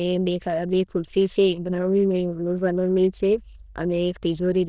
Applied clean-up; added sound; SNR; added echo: neural diffusion model UNIVERSE++.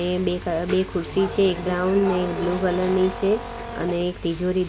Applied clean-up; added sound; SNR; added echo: none; Brass instrument; 13 dB; none.